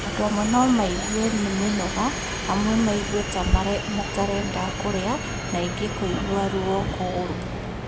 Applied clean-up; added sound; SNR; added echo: none; Subway, metro, underground; 3 dB; none.